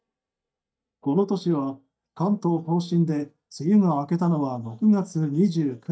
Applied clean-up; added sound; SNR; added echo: neural mask model DeepFilterNet 3.